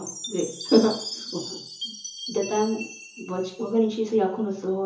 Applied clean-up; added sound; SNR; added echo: none; Chime; 12 dB; reverberation time 0.7 s.